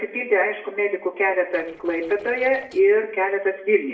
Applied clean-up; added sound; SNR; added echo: neural separator model SepFormer DNS4.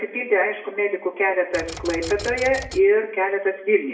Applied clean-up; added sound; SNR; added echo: none; Typewriter; 14 dB; reverberation time 0.6 s.